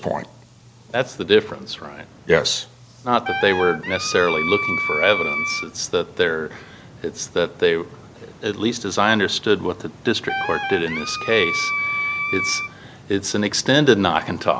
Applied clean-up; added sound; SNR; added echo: none; Wind instrument, woodwind instrument; 3 dB; none.